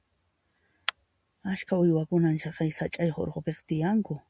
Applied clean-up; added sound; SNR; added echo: none; none; none; none.